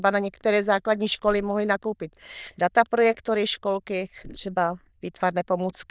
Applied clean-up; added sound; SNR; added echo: neural diffusion model UNIVERSE++.